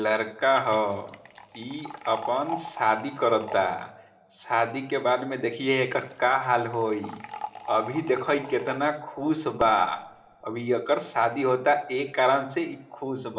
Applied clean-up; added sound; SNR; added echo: none; Liquid; 14 dB; reverberation time 1.2 s.